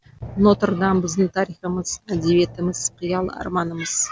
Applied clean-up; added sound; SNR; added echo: none; Drum; 17 dB; none.